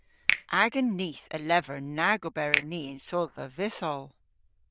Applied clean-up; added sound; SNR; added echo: neural diffusion model UNIVERSE++.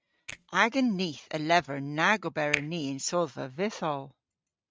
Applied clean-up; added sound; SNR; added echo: neural mask model RNNoise.